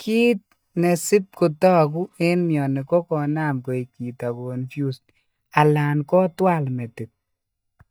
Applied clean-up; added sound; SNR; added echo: neural mask model DeepFilterNet 3.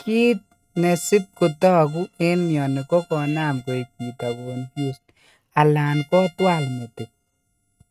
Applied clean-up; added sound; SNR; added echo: neural mask model RNNoise.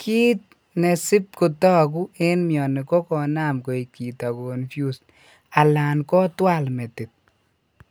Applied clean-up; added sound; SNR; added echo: none; none; none; none.